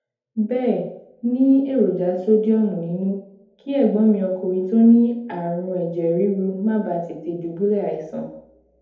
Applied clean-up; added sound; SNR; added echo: none; none; none; reverberation time 2.0 s.